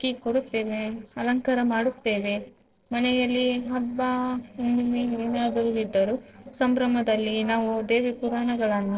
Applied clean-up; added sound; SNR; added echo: neural separator model SepFormer DNS4.